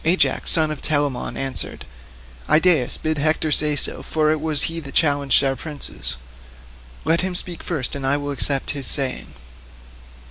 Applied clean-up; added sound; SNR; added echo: none; none; none; none.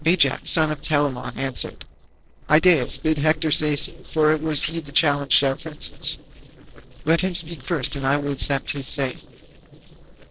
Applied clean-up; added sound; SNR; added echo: neural separator model SepFormer DNS4.